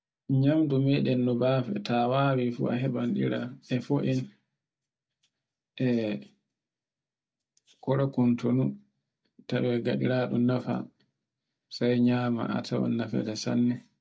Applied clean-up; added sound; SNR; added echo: none; none; none; none.